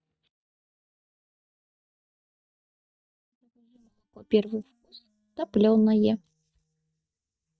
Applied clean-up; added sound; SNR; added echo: neural mask model DeepFilterNet 3.